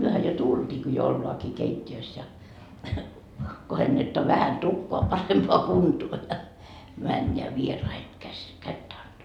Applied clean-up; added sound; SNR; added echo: none; none; none; none.